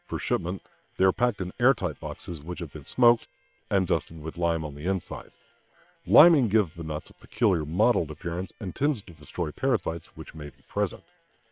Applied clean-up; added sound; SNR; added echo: neural separator model SepFormer WHAM!.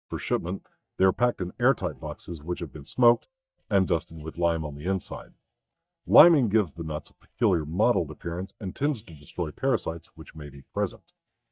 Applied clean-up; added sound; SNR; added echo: neural mask model DeepFilterNet 3.